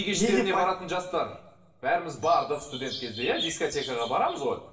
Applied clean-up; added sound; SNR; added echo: none; Chirp, tweet; 11 dB; reverberation time 0.9 s.